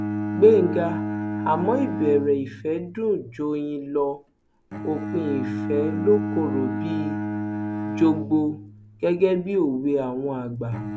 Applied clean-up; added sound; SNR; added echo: none; Bowed string instrument; 6 dB; none.